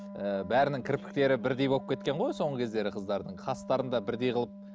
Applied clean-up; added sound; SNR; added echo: none; Wind instrument, woodwind instrument; 14 dB; none.